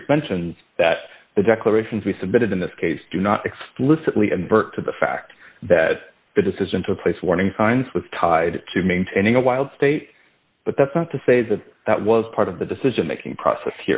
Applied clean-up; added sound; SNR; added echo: none; none; none; none.